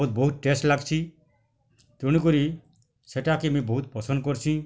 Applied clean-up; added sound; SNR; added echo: none; none; none; none.